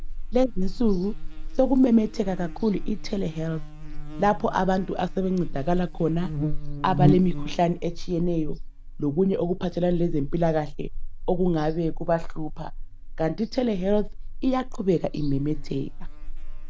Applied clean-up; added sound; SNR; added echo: none; Buzz; 3 dB; none.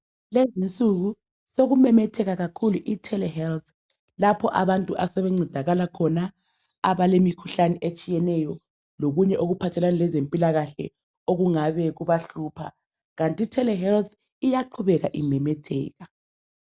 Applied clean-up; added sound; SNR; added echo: none; none; none; none.